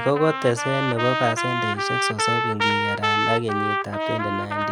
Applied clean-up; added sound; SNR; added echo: none; Trumpet; -1 dB; none.